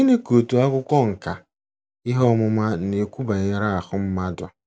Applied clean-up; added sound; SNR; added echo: none; none; none; none.